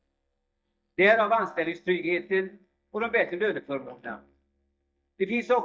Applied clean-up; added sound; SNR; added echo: neural mask model DeepFilterNet 3.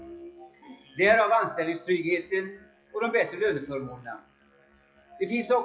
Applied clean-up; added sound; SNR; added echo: classical method WPE with log-MMSE.